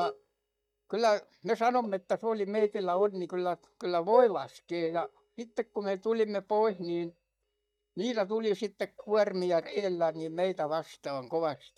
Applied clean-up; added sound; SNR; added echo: neural mask model DeepFilterNet 3.